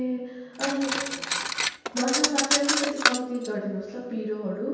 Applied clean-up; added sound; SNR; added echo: none; Cutlery, silverware; -1 dB; reverberation time 1.2 s.